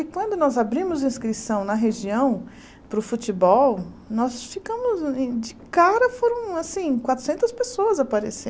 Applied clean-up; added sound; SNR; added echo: none; none; none; none.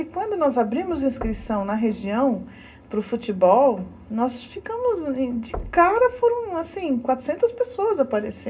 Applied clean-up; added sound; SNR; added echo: none; Knock; 18 dB; reverberation time 0.2 s.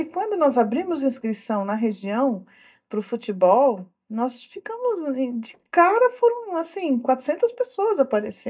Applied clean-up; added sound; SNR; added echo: neural mask model DeepFilterNet 3.